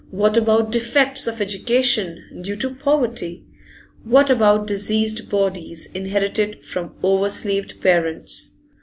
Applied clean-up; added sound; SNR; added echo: none; none; none; none.